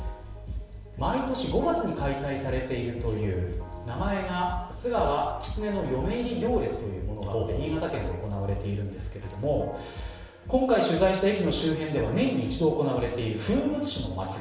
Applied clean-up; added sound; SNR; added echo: none; none; none; reverberation time 0.8 s.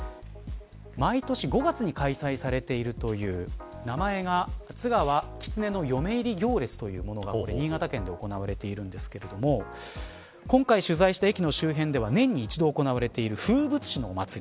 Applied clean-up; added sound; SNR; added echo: none; none; none; none.